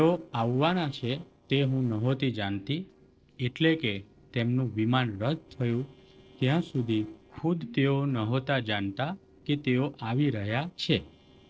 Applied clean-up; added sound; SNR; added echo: neural separator model SepFormer DNS4.